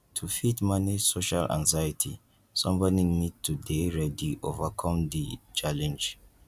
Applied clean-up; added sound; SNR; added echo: none; none; none; none.